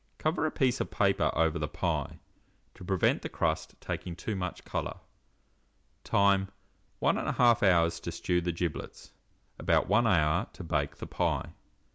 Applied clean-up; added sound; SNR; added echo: none; none; none; none.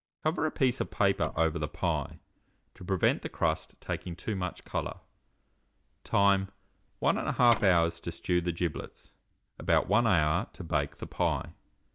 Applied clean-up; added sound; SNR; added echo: neural mask model DeepFilterNet 3.